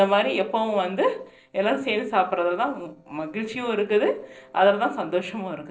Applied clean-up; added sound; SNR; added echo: neural separator model SepFormer DNS4.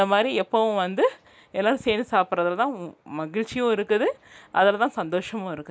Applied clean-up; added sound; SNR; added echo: none; none; none; none.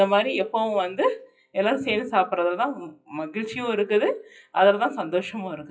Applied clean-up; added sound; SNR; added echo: classical method WPE with log-MMSE.